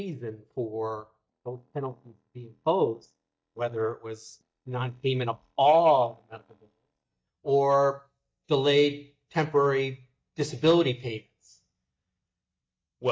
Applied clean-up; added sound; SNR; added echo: neural mask model DeepFilterNet 3.